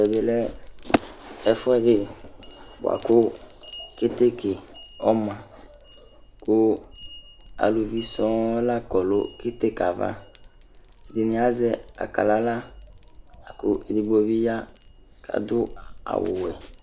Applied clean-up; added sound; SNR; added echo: none; Chime; 6 dB; none.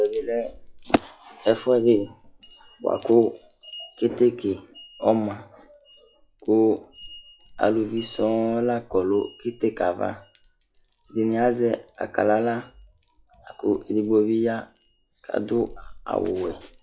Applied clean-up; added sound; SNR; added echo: classical method log-MMSE.